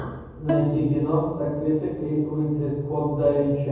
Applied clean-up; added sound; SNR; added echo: none; Bowed string instrument; 8 dB; reverberation time 1.3 s.